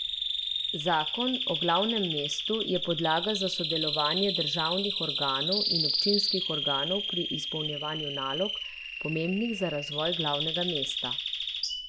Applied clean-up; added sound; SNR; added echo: none; Bird vocalization, bird call, bird song; 0 dB; none.